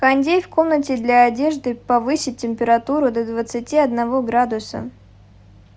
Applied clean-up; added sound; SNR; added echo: none; none; none; none.